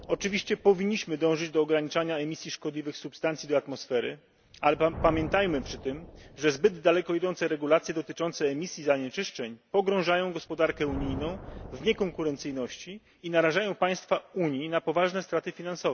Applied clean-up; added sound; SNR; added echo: none; Thunder; 17 dB; none.